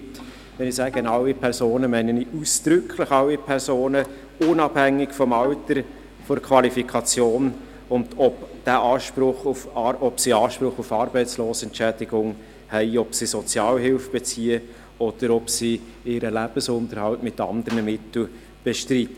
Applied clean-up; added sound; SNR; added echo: none; Clapping + Tabla; 20 dB; none.